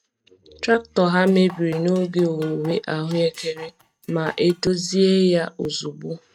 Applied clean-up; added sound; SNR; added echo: neural mask model RNNoise.